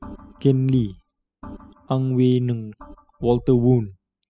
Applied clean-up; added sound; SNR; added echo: classical method spectral subtraction.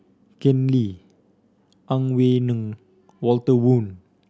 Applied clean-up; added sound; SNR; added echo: none; none; none; none.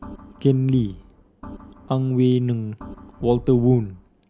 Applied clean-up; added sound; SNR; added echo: none; Organ + Thump, thud; 19 dB; none.